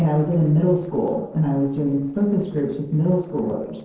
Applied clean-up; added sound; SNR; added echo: neural separator model SepFormer DNS4.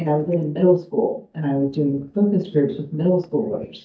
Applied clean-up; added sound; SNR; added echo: neural mask model DeepFilterNet 3.